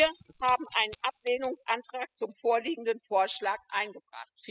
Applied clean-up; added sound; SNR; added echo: classical method spectral subtraction.